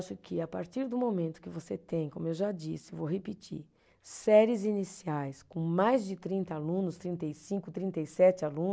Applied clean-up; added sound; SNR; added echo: none; none; none; none.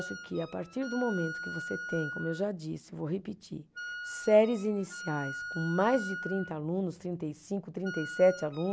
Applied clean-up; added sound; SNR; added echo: none; Wind instrument, woodwind instrument; 11 dB; none.